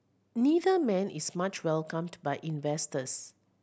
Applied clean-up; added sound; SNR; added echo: none; none; none; none.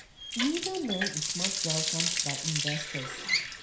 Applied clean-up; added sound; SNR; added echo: none; Water tap, faucet; -3 dB; reverberation time 0.5 s.